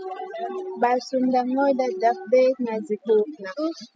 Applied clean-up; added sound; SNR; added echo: classical method spectral subtraction.